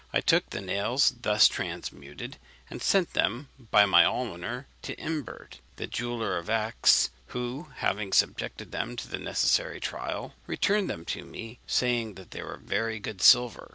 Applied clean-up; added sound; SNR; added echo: none; none; none; none.